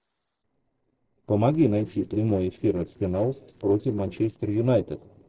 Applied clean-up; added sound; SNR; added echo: neural separator model SepFormer DNS4.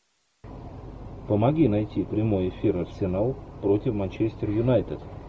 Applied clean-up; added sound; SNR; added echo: none; none; none; none.